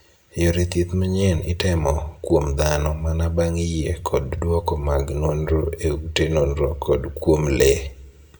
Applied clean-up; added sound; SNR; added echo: none; none; none; reverberation time 0.5 s.